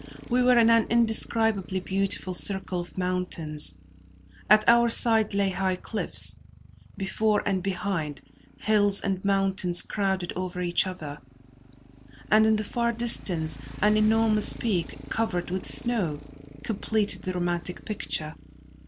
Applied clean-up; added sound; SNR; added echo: none; Motorcycle; 17 dB; none.